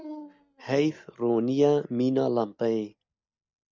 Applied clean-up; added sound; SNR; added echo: neural mask model DeepFilterNet 3.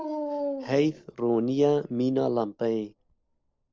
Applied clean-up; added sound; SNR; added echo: neural separator model SepFormer DNS4.